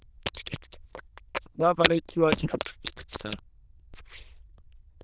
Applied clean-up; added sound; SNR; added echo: neural diffusion model UNIVERSE++.